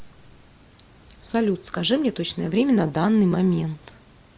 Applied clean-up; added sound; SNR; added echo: none; none; none; none.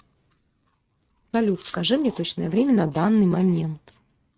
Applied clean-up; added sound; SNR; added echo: neural mask model RNNoise.